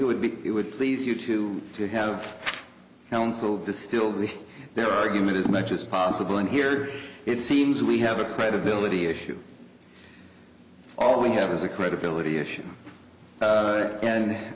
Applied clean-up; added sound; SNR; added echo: none; none; none; none.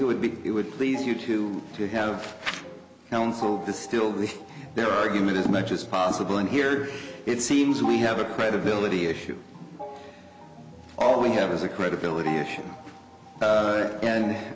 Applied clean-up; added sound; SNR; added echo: none; Organ; 16 dB; none.